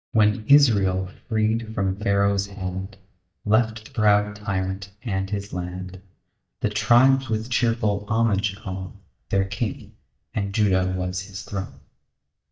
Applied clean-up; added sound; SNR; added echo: neural mask model DeepFilterNet 3.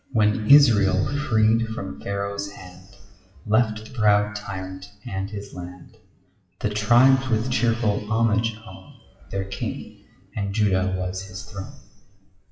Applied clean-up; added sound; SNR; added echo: classical method WPE with log-MMSE.